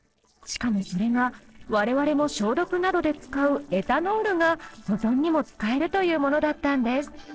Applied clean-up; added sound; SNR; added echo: neural separator model SepFormer DNS4.